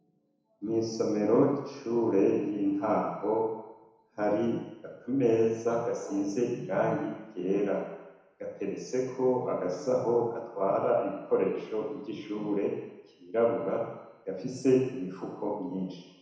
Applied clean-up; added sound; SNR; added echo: none; none; none; reverberation time 1.0 s.